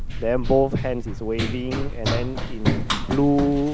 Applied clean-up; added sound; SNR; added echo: none; Run; 1 dB; none.